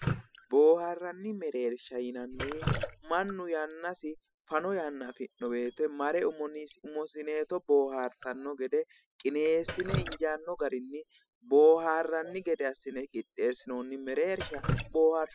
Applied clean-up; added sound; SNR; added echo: classical method spectral subtraction.